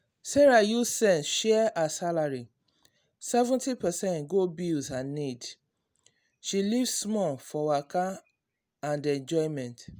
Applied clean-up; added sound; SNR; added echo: none; none; none; none.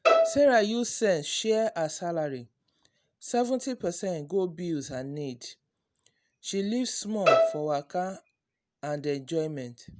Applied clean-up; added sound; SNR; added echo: none; Bowed string instrument; -4 dB; none.